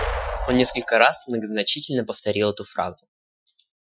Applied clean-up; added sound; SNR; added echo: classical method Wiener filter.